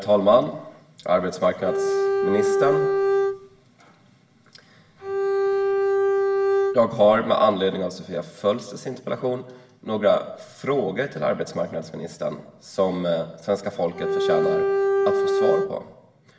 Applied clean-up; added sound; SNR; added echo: none; Bowed string instrument; -3 dB; reverberation time 0.8 s.